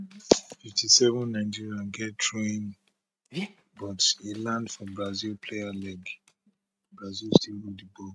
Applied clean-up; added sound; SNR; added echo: neural mask model RNNoise.